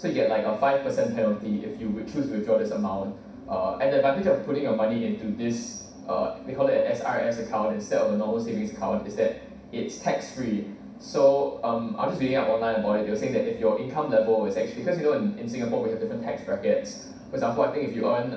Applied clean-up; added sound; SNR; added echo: none; none; none; reverberation time 0.6 s.